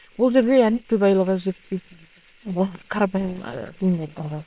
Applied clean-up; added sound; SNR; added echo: neural separator model SepFormer WHAM!.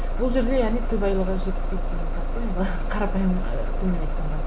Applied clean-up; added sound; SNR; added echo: none; Bus; -4 dB; none.